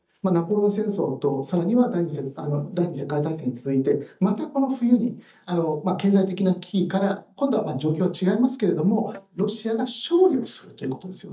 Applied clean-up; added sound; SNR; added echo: neural mask model DeepFilterNet 3.